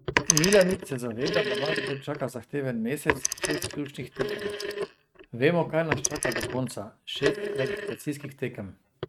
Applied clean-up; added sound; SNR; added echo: neural mask model RNNoise.